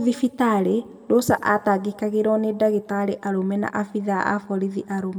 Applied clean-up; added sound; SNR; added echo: none; none; none; reverberation time 0.8 s.